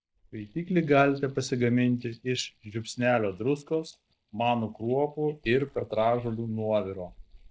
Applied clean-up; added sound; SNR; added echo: neural mask model DeepFilterNet 3.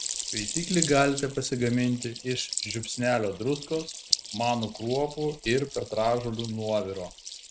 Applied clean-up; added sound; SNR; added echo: neural mask model RNNoise.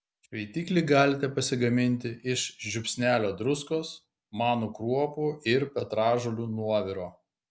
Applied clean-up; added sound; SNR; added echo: none; none; none; none.